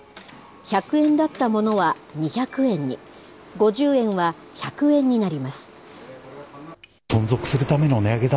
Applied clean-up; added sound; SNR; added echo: none; none; none; none.